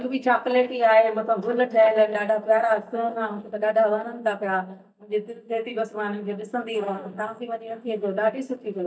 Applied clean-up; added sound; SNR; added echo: neural mask model DeepFilterNet 3.